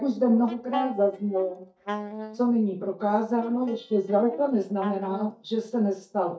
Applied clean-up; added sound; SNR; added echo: neural mask model DeepFilterNet 3.